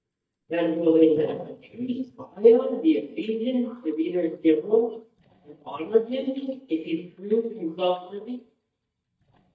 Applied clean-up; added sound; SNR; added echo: neural mask model DeepFilterNet 3.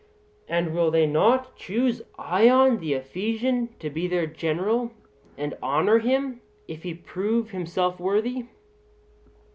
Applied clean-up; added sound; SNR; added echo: none; none; none; none.